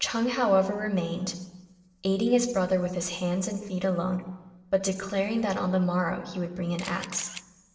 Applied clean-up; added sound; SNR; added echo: neural separator model SepFormer DNS4.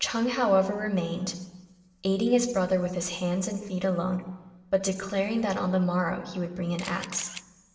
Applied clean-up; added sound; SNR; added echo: none; Camera; 13 dB; reverberation time 1.1 s.